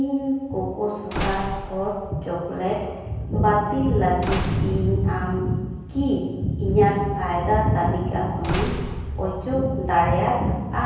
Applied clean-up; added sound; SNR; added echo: none; Slam / Wood; 11 dB; reverberation time 1.2 s.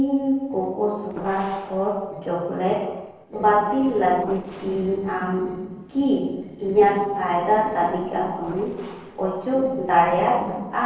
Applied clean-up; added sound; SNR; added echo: neural separator model SepFormer DNS4.